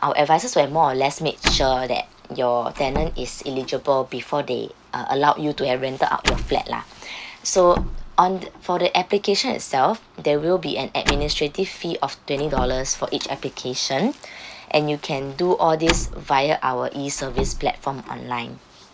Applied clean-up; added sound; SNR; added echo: none; Slam; 9 dB; none.